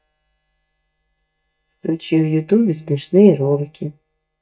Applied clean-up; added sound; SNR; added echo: neural mask model DeepFilterNet 3.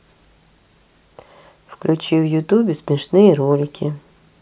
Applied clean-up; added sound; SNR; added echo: none; none; none; none.